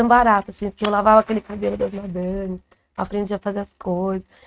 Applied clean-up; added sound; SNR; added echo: neural mask model RNNoise.